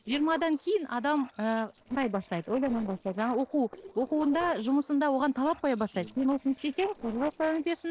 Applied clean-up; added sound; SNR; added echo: neural separator model SepFormer DNS4.